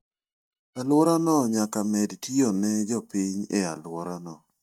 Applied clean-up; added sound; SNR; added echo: neural mask model DeepFilterNet 3.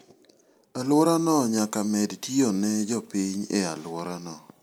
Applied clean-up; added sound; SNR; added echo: none; none; none; none.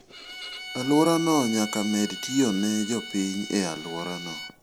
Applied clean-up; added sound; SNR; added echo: none; Bowed string instrument; 11 dB; none.